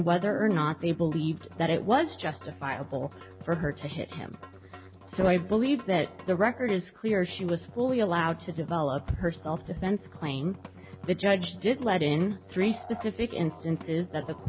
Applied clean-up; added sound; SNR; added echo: none; Musical instrument; 16 dB; none.